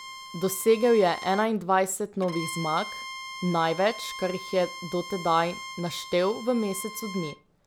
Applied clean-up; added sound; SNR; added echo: none; Bowed string instrument; 13 dB; none.